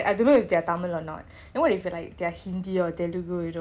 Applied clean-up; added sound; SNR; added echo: none; none; none; none.